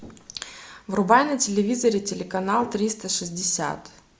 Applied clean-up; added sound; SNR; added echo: none; none; none; none.